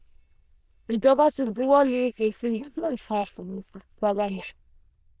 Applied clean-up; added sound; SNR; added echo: neural diffusion model UNIVERSE++.